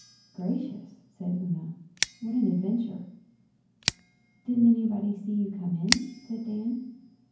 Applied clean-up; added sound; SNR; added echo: none; Scissors; 8 dB; reverberation time 0.9 s.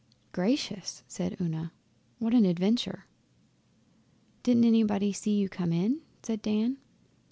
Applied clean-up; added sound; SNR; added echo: none; none; none; none.